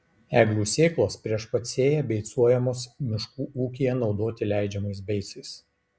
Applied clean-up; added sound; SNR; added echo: none; none; none; none.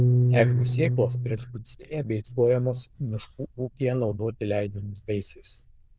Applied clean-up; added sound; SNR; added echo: neural diffusion model UNIVERSE++.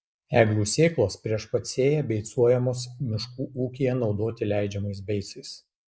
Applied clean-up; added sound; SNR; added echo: neural mask model Resemble Enhance denoiser.